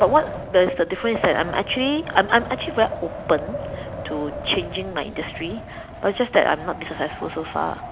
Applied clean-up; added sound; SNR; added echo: none; Wind; 10 dB; none.